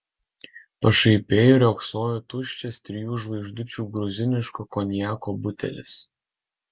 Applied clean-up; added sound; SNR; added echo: none; none; none; none.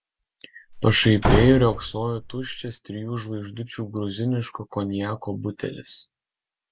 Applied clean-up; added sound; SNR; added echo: none; Slam / Wood; 2 dB; none.